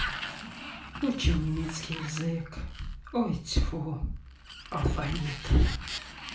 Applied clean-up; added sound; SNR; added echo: none; Sliding door; 11 dB; reverberation time 0.4 s.